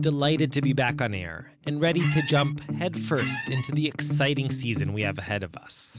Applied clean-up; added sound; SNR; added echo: none; Squeak; 9 dB; none.